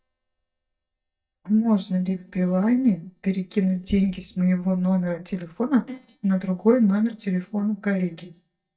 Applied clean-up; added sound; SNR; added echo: neural mask model DeepFilterNet 3.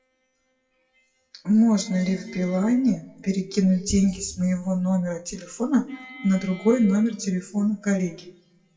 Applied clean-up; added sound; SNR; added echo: classical method WPE with log-MMSE.